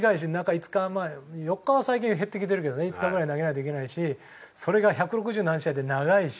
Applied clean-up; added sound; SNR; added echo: none; none; none; none.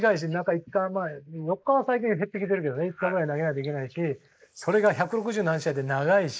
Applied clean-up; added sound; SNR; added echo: neural mask model Resemble Enhance denoiser.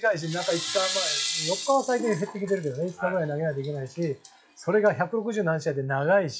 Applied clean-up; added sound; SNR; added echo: classical method log-MMSE.